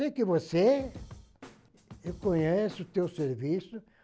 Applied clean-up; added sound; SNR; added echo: none; Snare drum / Drum kit; 17 dB; none.